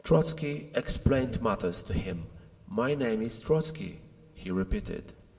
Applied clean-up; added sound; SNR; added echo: none; none; none; reverberation time 2.1 s.